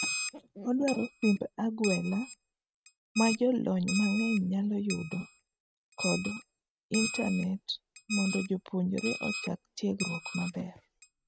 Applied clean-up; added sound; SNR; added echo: neural mask model RNNoise.